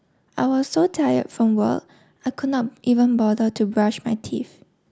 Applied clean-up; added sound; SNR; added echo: none; none; none; none.